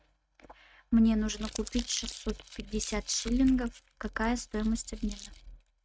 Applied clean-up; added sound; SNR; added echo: neural mask model RNNoise.